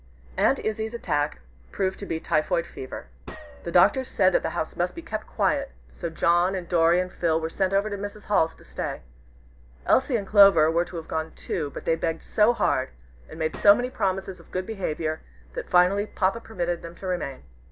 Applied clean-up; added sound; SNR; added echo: none; Gunshot, gunfire; 19 dB; none.